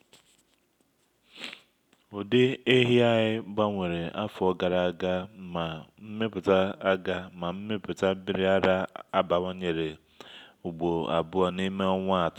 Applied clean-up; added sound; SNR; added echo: none; none; none; none.